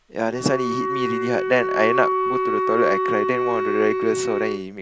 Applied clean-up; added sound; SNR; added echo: none; Wind instrument, woodwind instrument; 0 dB; none.